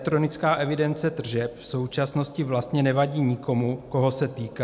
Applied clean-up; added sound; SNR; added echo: none; none; none; none.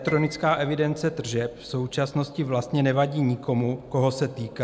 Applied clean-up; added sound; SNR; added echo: none; Piano; 19 dB; none.